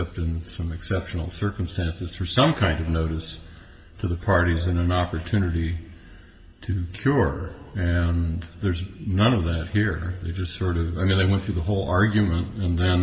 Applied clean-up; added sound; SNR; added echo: none; none; none; reverberation time 1.5 s.